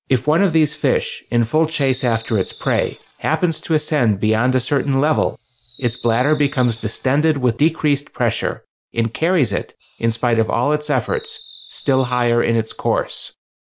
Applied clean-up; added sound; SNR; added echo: none; Fireworks; 19 dB; none.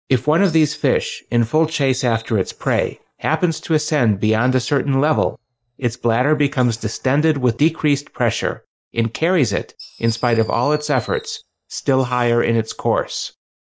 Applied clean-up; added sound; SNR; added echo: neural mask model DeepFilterNet 3.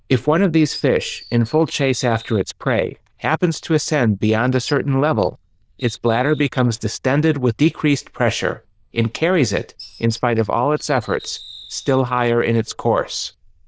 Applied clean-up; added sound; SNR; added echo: neural diffusion model UNIVERSE++.